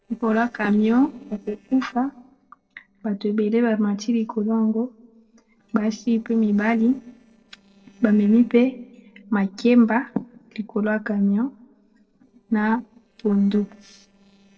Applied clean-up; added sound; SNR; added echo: neural separator model SepFormer DNS4.